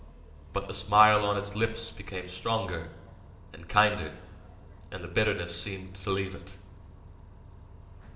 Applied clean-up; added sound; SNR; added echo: none; Bus; 18 dB; reverberation time 1.6 s.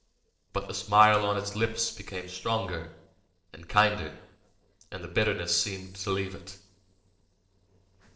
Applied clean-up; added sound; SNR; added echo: neural separator model SepFormer DNS4.